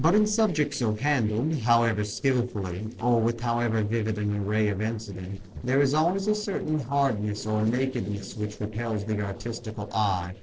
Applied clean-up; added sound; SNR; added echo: neural separator model SepFormer DNS4.